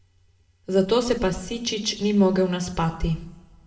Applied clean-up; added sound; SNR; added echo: none; none; none; reverberation time 0.9 s.